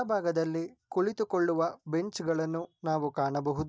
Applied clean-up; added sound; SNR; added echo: none; none; none; none.